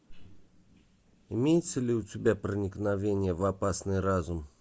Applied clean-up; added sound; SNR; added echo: none; none; none; none.